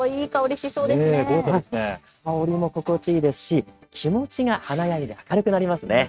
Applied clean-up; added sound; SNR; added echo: neural mask model RNNoise.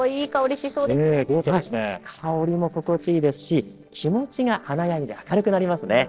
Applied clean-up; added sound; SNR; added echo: neural separator model SepFormer DNS4.